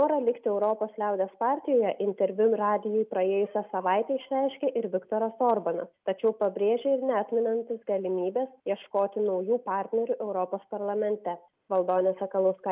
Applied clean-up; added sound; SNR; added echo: none; none; none; none.